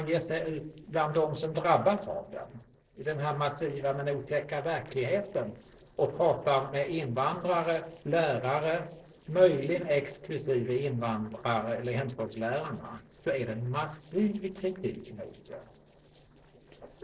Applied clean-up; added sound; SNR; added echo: neural separator model SepFormer DNS4.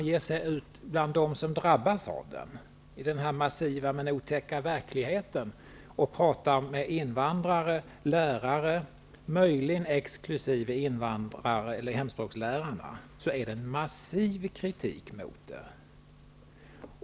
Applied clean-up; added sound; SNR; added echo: none; none; none; none.